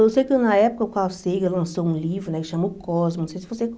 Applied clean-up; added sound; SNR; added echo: none; none; none; none.